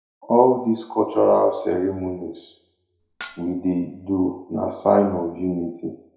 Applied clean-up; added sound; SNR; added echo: none; Dishes, pots, and pans; 17 dB; reverberation time 0.6 s.